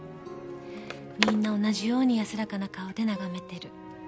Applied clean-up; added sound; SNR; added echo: none; Skateboard; 9 dB; none.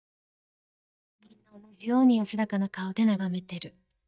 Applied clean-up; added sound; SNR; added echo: neural mask model DeepFilterNet 3.